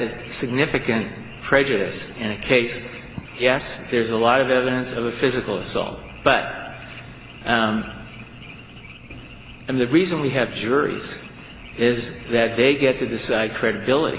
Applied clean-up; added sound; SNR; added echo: none; Frog; 19 dB; none.